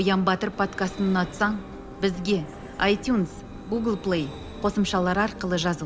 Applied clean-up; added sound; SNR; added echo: none; Vehicle; 16 dB; none.